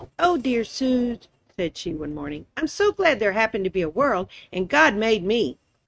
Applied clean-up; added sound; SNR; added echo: neural mask model RNNoise.